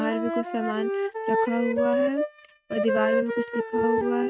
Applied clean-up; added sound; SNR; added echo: neural mask model RNNoise.